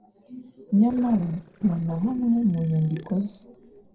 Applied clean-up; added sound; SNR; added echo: neural separator model SepFormer DNS4.